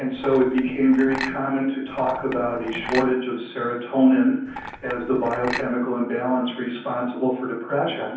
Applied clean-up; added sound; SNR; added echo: none; Chink, clink; 12 dB; reverberation time 0.7 s.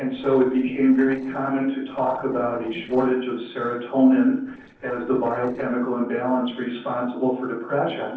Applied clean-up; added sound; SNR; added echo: neural separator model SepFormer DNS4.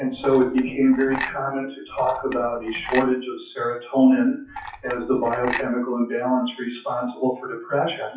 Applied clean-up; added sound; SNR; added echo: classical method WPE with log-MMSE.